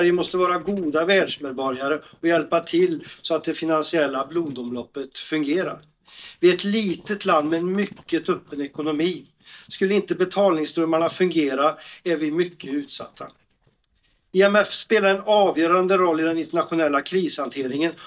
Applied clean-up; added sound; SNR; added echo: neural mask model DeepFilterNet 3.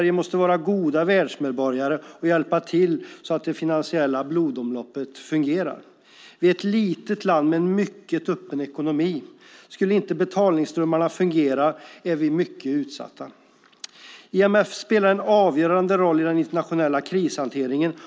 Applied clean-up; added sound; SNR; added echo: none; none; none; none.